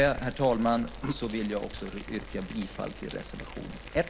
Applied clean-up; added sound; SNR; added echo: none; Boiling; 11 dB; none.